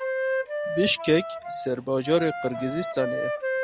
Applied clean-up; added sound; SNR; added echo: none; Wind instrument, woodwind instrument; 3 dB; none.